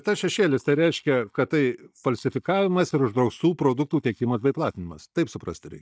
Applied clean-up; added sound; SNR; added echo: neural mask model DeepFilterNet 3.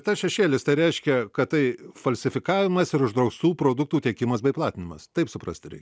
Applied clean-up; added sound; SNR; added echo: none; none; none; none.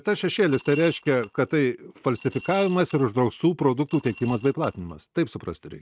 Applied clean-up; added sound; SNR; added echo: neural mask model RNNoise.